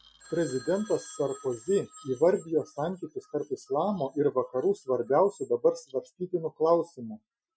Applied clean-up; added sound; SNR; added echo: classical method Wiener filter.